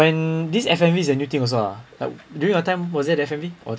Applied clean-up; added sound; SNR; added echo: none; none; none; none.